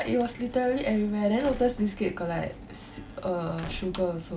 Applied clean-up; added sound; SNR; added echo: none; Squeak / Slam / Wood; 16 dB; none.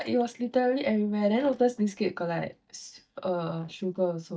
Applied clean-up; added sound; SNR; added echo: neural mask model DeepFilterNet 3.